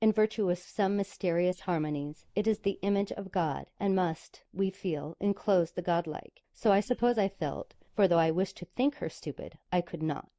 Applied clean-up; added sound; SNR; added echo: neural mask model Resemble Enhance denoiser.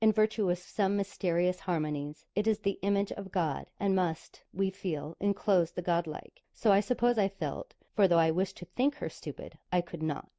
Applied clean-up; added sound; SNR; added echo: none; none; none; none.